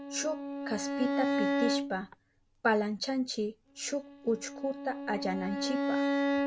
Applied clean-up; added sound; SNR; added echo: none; Bowed string instrument; 0 dB; none.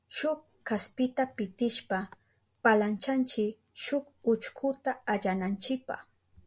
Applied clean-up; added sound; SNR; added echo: none; none; none; none.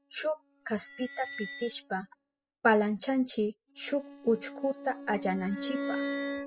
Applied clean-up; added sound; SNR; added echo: classical method spectral subtraction.